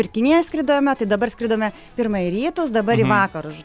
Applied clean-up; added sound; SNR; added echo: none; none; none; none.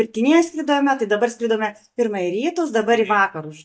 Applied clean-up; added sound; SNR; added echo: neural mask model DeepFilterNet 3.